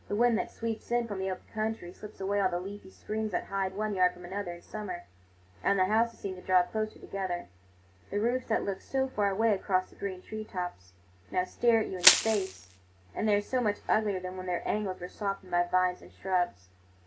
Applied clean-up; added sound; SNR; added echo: none; Crushing; -3 dB; reverberation time 0.3 s.